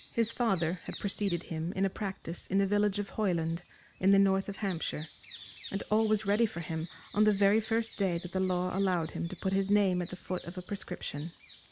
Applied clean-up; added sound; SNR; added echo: none; Bird vocalization, bird call, bird song; 16 dB; none.